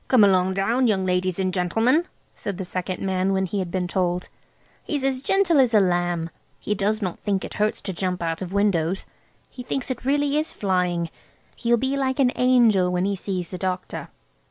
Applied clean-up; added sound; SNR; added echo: none; none; none; none.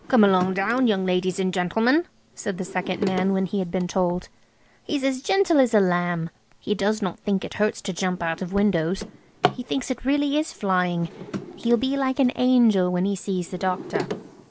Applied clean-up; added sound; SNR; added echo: none; Drawer open or close; 13 dB; none.